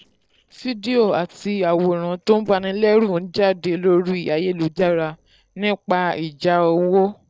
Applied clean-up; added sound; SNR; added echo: neural separator model SepFormer DNS4.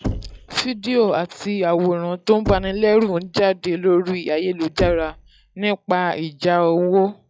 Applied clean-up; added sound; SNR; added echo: classical method log-MMSE.